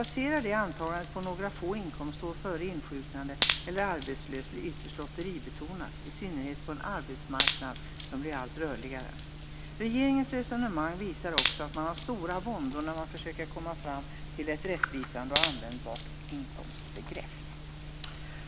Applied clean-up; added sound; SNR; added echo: none; Wood; 0 dB; none.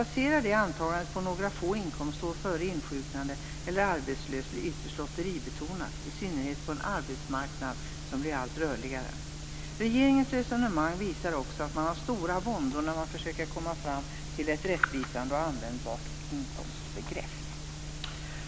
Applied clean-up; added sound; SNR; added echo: none; none; none; none.